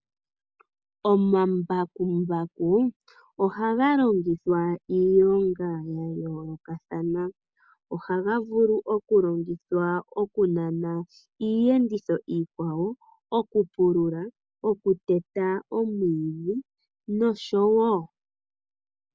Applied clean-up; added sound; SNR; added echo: none; none; none; none.